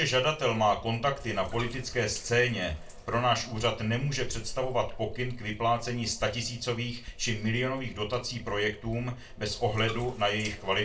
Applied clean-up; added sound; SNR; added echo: none; Bathtub (filling or washing); 12 dB; reverberation time 0.3 s.